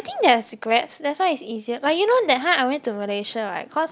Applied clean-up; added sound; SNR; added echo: none; none; none; none.